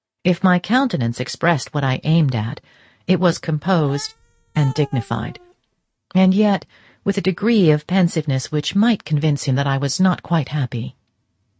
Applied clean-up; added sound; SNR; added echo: neural mask model RNNoise.